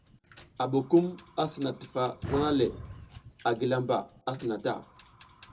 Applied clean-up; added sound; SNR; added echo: none; Fire; 15 dB; reverberation time 0.2 s.